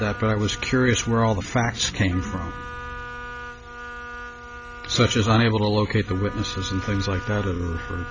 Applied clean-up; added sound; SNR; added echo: none; Wind instrument, woodwind instrument; 14 dB; none.